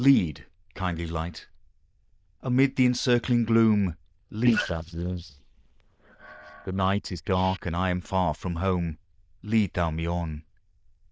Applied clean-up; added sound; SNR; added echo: neural diffusion model UNIVERSE++.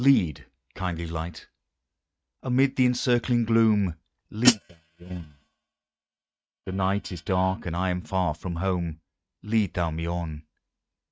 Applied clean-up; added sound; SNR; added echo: neural mask model RNNoise.